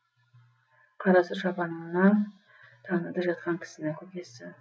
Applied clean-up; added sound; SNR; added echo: none; none; none; none.